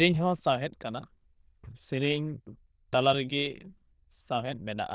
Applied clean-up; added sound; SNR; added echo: neural diffusion model UNIVERSE++.